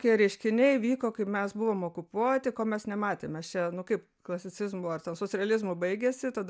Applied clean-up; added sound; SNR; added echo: none; none; none; none.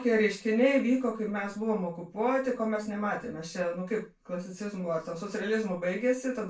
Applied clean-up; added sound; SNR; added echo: none; none; none; reverberation time 0.2 s.